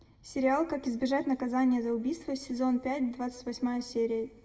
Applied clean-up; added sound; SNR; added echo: none; none; none; reverberation time 1.6 s.